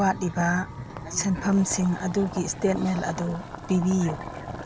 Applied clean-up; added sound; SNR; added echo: none; Boiling; 12 dB; none.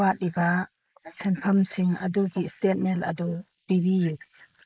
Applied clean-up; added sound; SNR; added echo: neural mask model Resemble Enhance denoiser.